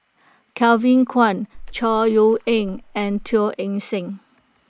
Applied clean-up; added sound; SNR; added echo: none; Splash, splatter; 18 dB; none.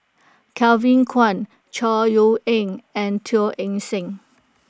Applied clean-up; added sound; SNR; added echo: none; none; none; none.